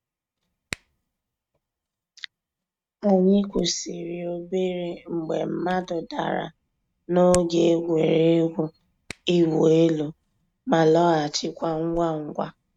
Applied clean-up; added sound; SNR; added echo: neural mask model RNNoise.